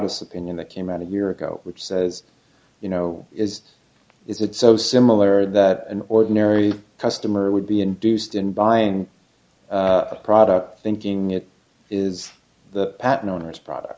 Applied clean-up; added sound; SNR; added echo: none; none; none; none.